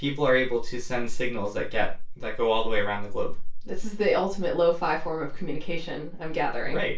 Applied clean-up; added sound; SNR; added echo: none; none; none; reverberation time 0.2 s.